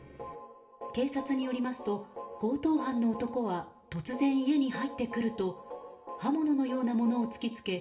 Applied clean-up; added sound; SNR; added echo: none; none; none; reverberation time 0.4 s.